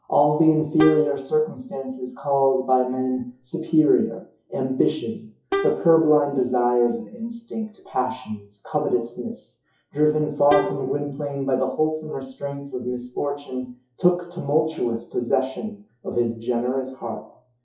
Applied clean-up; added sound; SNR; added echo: classical method WPE with log-MMSE.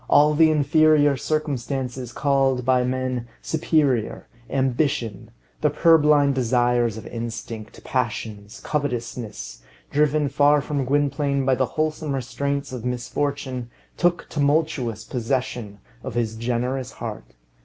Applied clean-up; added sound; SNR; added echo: none; none; none; none.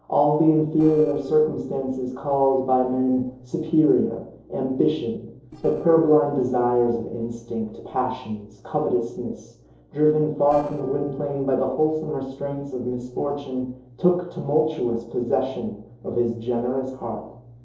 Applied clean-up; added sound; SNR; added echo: neural separator model SepFormer DNS4.